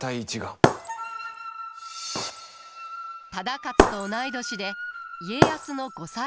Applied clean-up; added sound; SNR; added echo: none; Shatter; -5 dB; none.